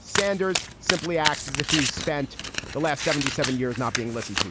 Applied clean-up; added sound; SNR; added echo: none; Domestic sounds, home sounds; 2 dB; none.